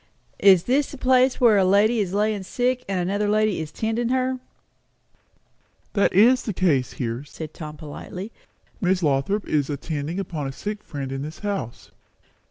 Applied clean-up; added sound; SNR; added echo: none; none; none; none.